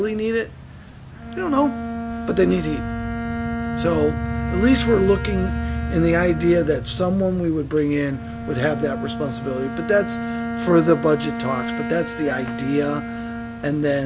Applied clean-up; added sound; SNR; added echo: none; Bowed string instrument; 8 dB; none.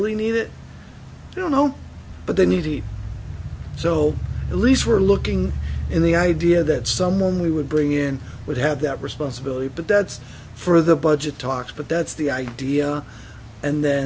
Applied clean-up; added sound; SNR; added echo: none; none; none; none.